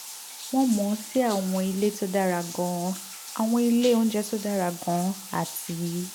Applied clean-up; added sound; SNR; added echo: none; Bathtub (filling or washing); 13 dB; none.